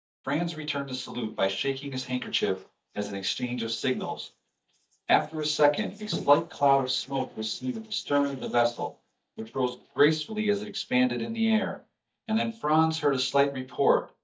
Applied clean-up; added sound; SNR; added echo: neural mask model DeepFilterNet 3.